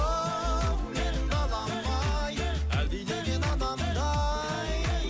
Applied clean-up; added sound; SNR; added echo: none; none; none; none.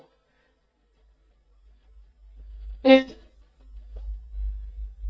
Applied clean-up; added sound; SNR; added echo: neural mask model DeepFilterNet 3.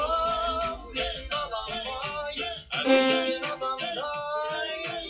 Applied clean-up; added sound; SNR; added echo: classical method WPE with log-MMSE.